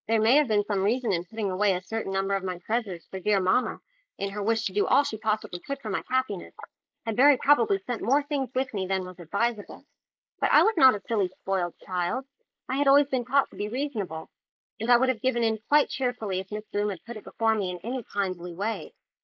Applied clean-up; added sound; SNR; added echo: neural mask model Resemble Enhance denoiser.